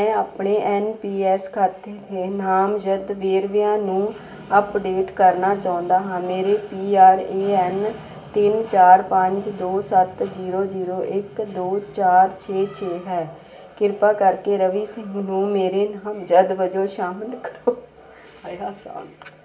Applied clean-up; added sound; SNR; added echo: none; none; none; reverberation time 0.7 s.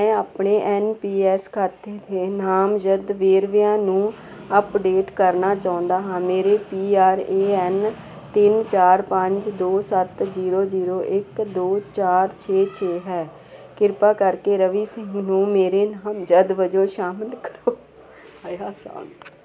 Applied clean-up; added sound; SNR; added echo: none; none; none; none.